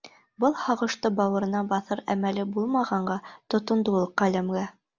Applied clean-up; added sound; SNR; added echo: none; none; none; none.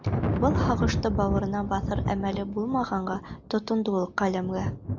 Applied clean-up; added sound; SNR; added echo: none; Thunder; 2 dB; none.